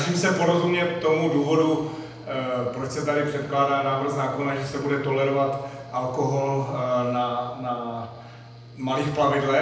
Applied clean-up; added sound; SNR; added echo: none; Mechanical fan; 20 dB; reverberation time 0.8 s.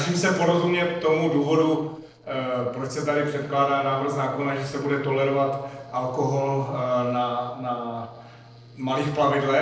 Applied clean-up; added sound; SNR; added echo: neural separator model SepFormer DNS4.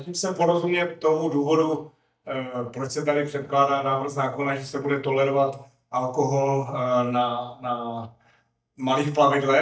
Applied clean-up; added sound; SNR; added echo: neural mask model DeepFilterNet 3.